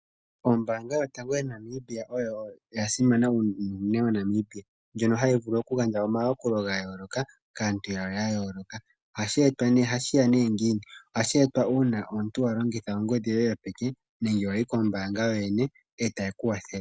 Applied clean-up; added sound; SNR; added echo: none; none; none; none.